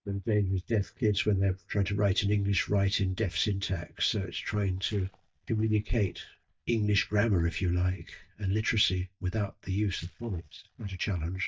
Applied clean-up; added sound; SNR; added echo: neural mask model DeepFilterNet 3.